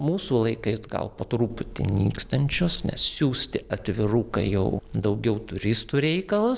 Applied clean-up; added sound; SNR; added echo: none; none; none; none.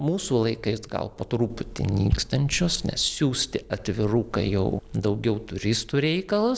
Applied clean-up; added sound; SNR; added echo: none; Bass drum; 9 dB; none.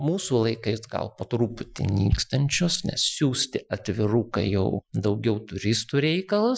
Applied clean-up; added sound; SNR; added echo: classical method Wiener filter.